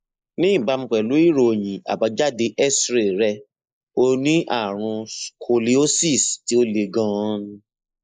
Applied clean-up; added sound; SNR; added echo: neural mask model Resemble Enhance denoiser.